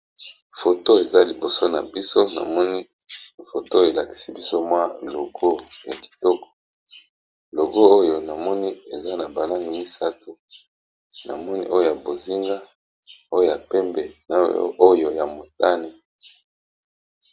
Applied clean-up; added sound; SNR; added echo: none; none; none; none.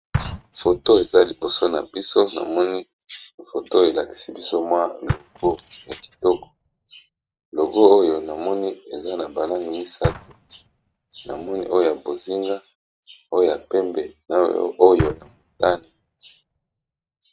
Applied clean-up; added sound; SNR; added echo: neural mask model RNNoise.